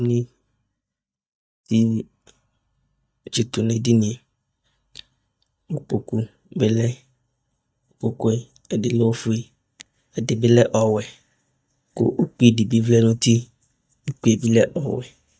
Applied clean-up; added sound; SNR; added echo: neural mask model DeepFilterNet 3.